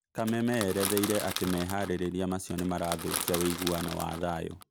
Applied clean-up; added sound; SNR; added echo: none; Crackle / Crushing; 7 dB; none.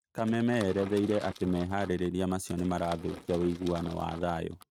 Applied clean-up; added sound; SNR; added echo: neural mask model RNNoise.